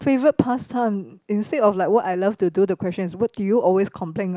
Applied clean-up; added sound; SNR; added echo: none; none; none; none.